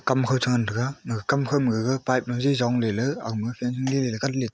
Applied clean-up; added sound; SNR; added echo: none; none; none; none.